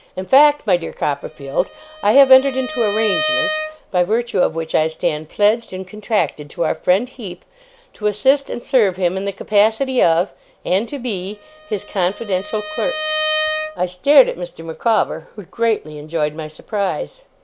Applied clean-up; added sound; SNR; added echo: none; Bowed string instrument; 8 dB; none.